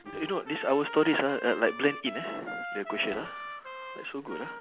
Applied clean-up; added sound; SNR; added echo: none; Trumpet; 11 dB; none.